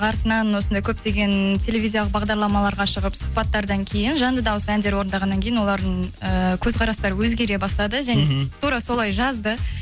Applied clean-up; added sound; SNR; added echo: none; none; none; none.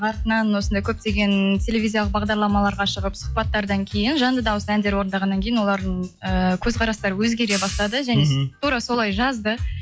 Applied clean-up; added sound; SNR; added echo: classical method log-MMSE.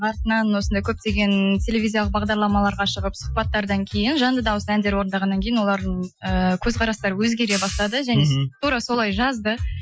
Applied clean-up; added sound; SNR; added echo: classical method Wiener filter.